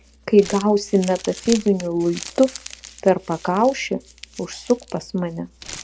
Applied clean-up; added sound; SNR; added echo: none; Crumpling, crinkling; 17 dB; none.